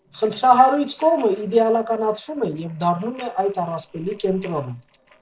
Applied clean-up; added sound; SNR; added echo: neural separator model SepFormer DNS4.